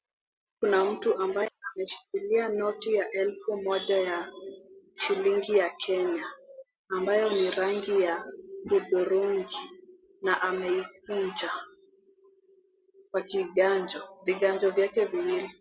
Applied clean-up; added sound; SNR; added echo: none; none; none; none.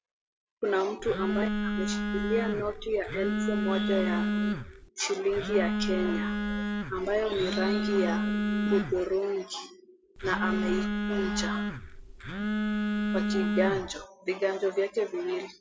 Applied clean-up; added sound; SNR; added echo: none; Telephone; -1 dB; none.